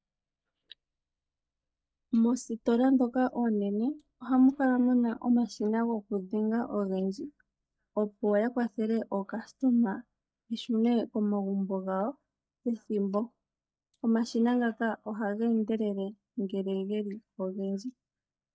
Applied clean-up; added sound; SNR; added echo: neural mask model DeepFilterNet 3.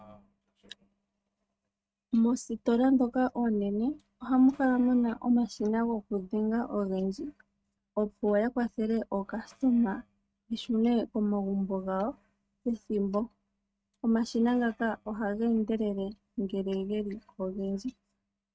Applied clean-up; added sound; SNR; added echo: neural mask model RNNoise.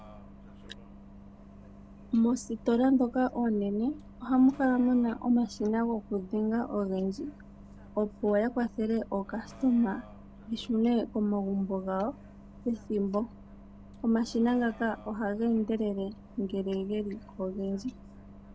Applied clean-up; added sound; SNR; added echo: none; Bus; 19 dB; none.